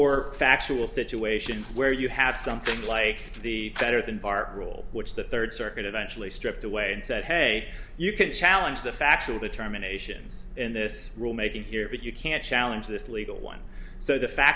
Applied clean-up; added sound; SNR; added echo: none; none; none; none.